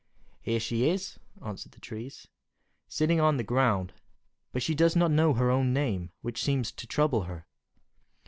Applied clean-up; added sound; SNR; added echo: none; none; none; none.